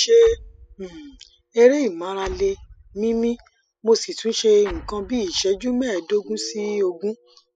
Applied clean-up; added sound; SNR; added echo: classical method spectral subtraction.